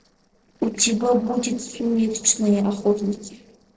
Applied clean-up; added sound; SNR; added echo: neural separator model SepFormer DNS4.